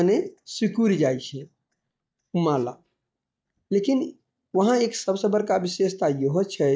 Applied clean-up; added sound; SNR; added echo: neural mask model DeepFilterNet 3.